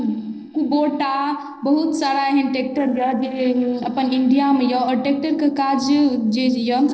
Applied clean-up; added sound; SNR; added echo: neural separator model SepFormer DNS4.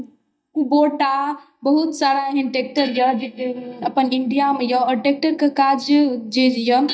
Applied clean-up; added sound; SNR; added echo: neural mask model DeepFilterNet 3.